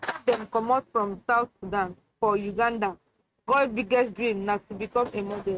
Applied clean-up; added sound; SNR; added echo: neural mask model RNNoise.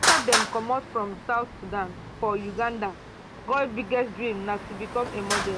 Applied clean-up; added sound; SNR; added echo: none; Traffic noise, roadway noise; 2 dB; none.